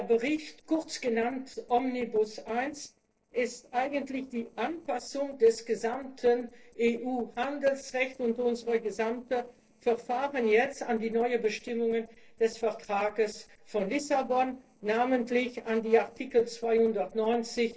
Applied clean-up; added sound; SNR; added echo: neural separator model SepFormer DNS4.